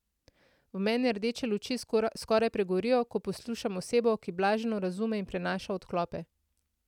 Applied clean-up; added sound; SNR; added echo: none; none; none; none.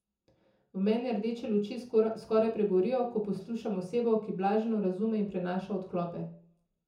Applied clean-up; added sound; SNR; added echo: none; none; none; reverberation time 0.5 s.